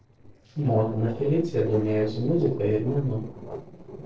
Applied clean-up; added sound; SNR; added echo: neural separator model SepFormer DNS4.